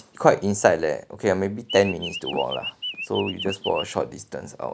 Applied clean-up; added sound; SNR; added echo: none; Chirp, tweet; 9 dB; none.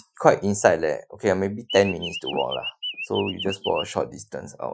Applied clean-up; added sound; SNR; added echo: classical method Wiener filter.